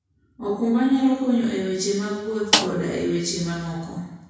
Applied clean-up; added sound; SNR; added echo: none; Snare drum; 2 dB; reverberation time 1.0 s.